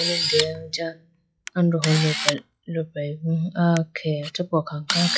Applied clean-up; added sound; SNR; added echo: classical method log-MMSE.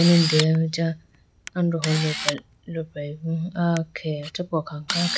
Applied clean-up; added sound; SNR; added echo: none; Camera; 8 dB; none.